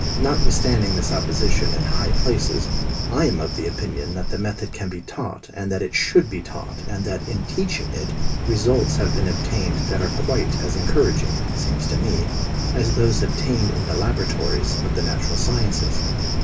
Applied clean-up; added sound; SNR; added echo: none; Cricket; -3 dB; reverberation time 0.2 s.